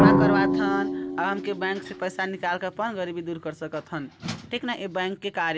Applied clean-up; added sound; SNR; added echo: none; Drum; -2 dB; none.